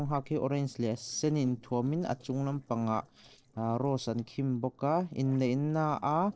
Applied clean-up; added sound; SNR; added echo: neural separator model SepFormer DNS4.